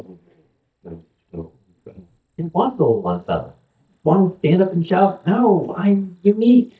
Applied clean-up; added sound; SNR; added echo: neural mask model DeepFilterNet 3.